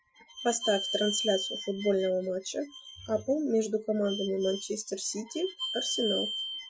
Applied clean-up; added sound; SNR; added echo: classical method Wiener filter.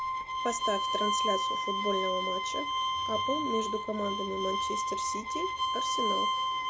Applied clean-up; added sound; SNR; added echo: none; Bowed string instrument; -4 dB; none.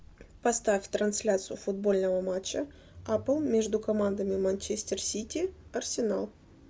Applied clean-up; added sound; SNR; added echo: none; none; none; none.